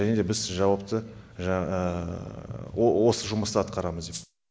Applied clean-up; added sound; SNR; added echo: none; Rattle (instrument); 15 dB; none.